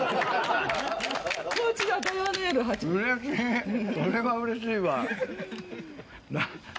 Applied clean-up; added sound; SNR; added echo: none; none; none; none.